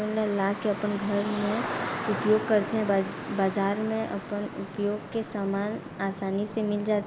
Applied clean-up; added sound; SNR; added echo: none; Traffic noise, roadway noise; 8 dB; none.